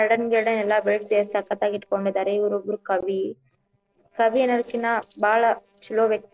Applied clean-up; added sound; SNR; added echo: neural separator model SepFormer DNS4.